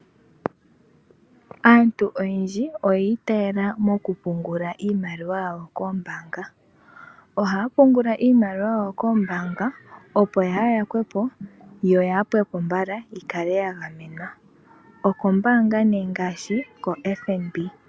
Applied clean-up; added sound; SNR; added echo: none; none; none; none.